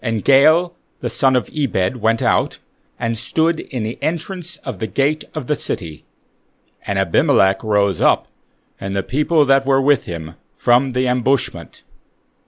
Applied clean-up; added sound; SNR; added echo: none; none; none; none.